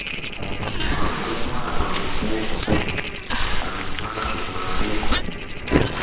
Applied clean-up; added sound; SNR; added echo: neural separator model SepFormer WHAMR!.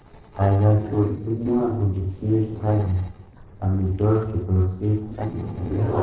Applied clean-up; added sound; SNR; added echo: neural separator model SepFormer DNS4.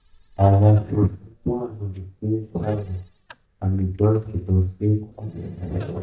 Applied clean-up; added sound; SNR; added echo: neural mask model DeepFilterNet 3.